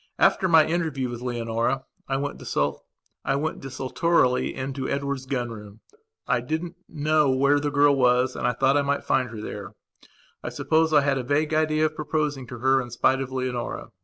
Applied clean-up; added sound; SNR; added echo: none; none; none; none.